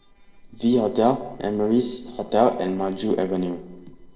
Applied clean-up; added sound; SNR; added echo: neural separator model SepFormer DNS4.